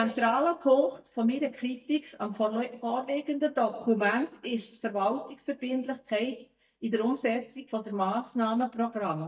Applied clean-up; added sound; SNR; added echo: neural mask model DeepFilterNet 3.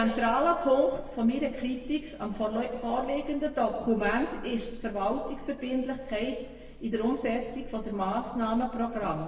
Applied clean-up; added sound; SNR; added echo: none; Buzz; 15 dB; reverberation time 1.2 s.